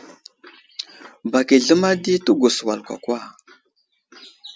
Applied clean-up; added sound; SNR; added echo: none; none; none; none.